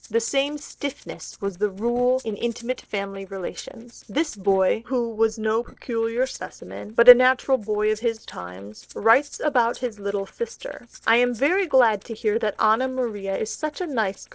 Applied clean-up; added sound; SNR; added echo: neural separator model SepFormer DNS4.